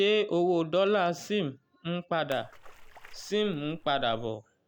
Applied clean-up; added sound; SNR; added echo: none; Splash, splatter; 17 dB; none.